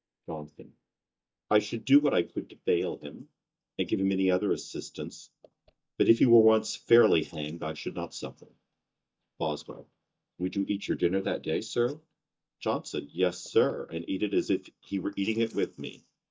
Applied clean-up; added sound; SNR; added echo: neural mask model DeepFilterNet 3.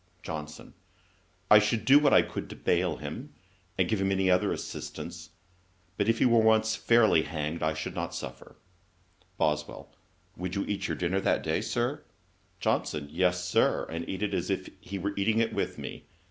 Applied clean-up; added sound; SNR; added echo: none; none; none; none.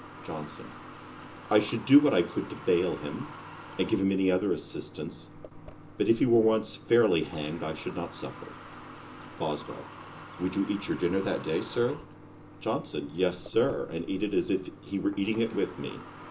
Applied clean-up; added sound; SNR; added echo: none; Water tap, faucet / Water; 16 dB; reverberation time 0.2 s.